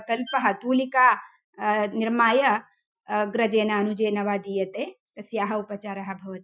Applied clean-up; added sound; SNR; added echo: classical method Wiener filter.